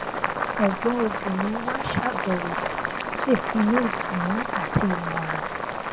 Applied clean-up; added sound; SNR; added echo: none; Boiling; 1 dB; none.